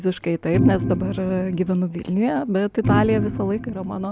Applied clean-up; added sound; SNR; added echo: none; Organ; 2 dB; none.